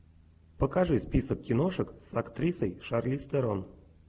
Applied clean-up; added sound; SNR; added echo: none; none; none; none.